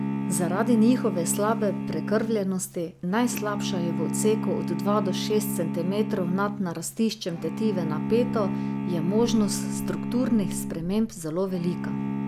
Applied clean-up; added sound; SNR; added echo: none; Bowed string instrument; 3 dB; none.